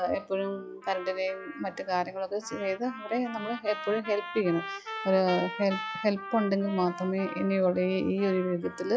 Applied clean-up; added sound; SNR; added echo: classical method log-MMSE.